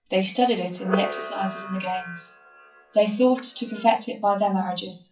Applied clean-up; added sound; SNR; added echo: classical method WPE with log-MMSE.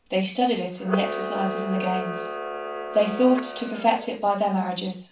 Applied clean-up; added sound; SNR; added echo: none; Camera; 8 dB; reverberation time 0.3 s.